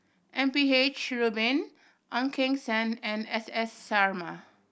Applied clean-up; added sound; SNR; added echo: none; none; none; none.